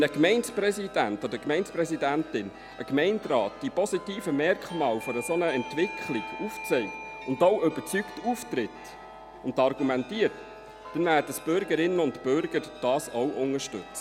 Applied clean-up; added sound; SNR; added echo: none; Doorbell + Chime; 15 dB; none.